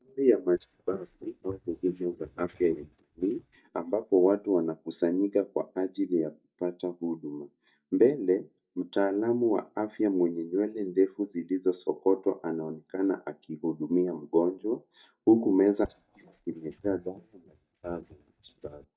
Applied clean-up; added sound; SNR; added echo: neural mask model DeepFilterNet 3.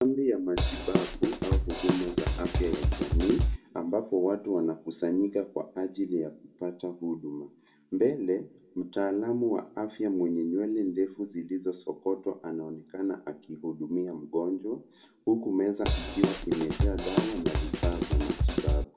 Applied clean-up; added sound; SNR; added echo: none; Drum kit; -3 dB; reverberation time 0.5 s.